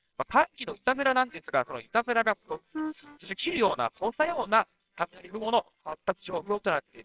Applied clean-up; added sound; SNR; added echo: neural separator model SepFormer WHAMR!.